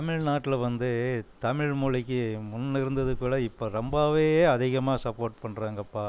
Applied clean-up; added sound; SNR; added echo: none; none; none; none.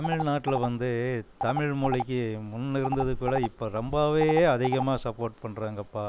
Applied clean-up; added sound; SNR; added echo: none; Telephone; 8 dB; none.